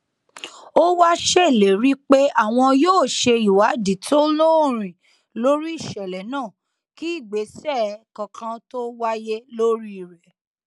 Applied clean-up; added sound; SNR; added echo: none; none; none; none.